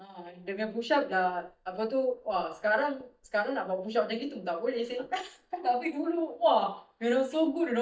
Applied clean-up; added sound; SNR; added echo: neural mask model DeepFilterNet 3.